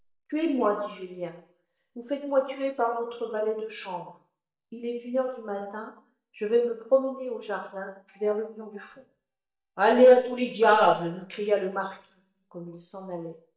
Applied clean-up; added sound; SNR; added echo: neural mask model DeepFilterNet 3.